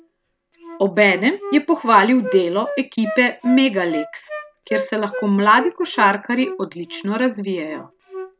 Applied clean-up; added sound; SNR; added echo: none; Wind instrument, woodwind instrument; 13 dB; none.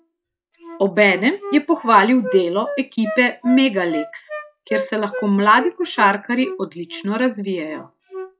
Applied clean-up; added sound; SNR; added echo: classical method log-MMSE.